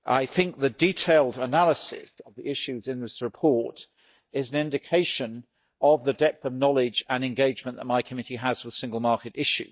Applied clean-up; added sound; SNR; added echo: neural mask model DeepFilterNet 3.